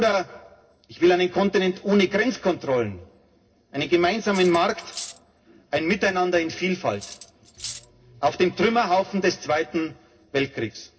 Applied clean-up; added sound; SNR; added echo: neural separator model SepFormer DNS4.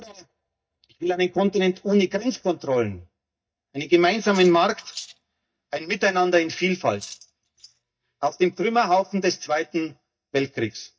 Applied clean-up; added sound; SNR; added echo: neural mask model DeepFilterNet 3.